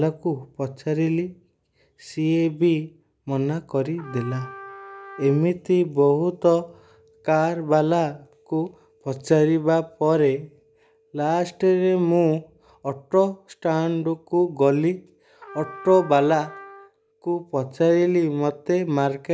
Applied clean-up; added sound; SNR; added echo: none; Trumpet; 19 dB; none.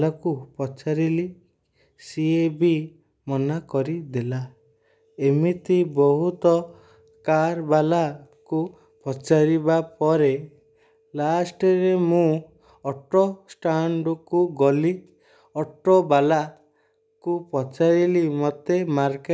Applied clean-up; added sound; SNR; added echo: none; none; none; none.